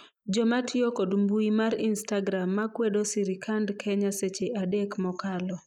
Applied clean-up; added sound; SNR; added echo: neural mask model Resemble Enhance denoiser.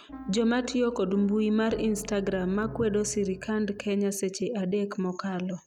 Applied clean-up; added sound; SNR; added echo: none; Piano; 16 dB; none.